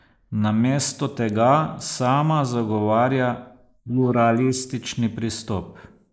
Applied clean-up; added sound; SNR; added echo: neural mask model Resemble Enhance denoiser.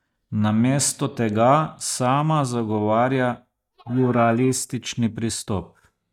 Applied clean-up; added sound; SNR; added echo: neural mask model DeepFilterNet 3.